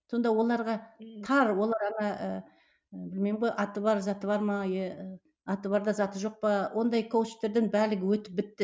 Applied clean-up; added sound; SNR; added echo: none; none; none; none.